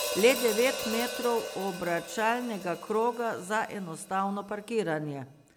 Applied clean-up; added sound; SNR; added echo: none; Hi-hat; 9 dB; none.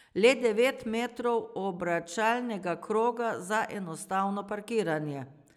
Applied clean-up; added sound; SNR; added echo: none; none; none; none.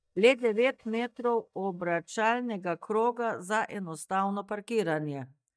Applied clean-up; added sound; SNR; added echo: neural mask model DeepFilterNet 3.